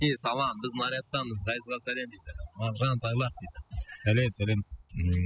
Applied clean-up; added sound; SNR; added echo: classical method spectral subtraction.